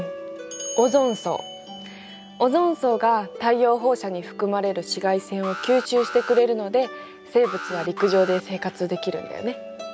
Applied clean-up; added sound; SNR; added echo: none; Alarm; 12 dB; none.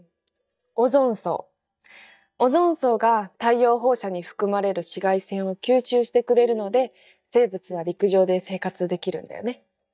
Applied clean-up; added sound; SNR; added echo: neural mask model DeepFilterNet 3.